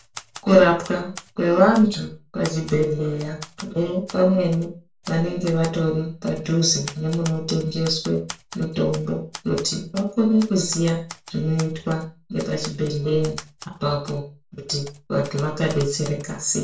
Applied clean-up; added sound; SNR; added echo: none; Typewriter; 20 dB; reverberation time 0.3 s.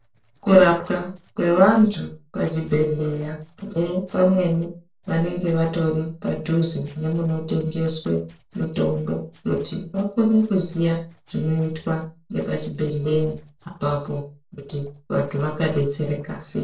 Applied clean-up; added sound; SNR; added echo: neural separator model SepFormer DNS4.